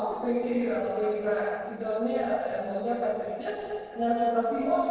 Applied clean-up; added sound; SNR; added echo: neural separator model SepFormer DNS4.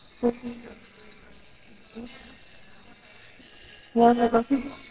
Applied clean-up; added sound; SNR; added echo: neural separator model SepFormer WHAMR!.